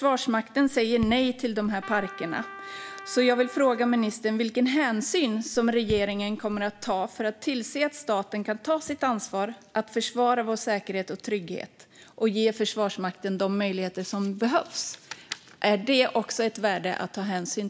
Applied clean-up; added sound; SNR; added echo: none; Raindrop / Drip + Trumpet; 15 dB; none.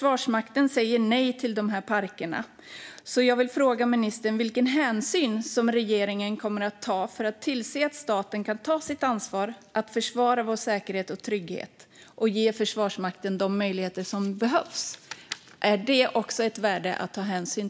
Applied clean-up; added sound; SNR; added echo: none; none; none; none.